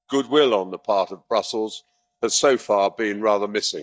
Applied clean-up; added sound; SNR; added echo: neural mask model DeepFilterNet 3.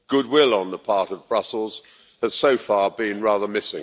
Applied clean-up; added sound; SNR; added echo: none; none; none; none.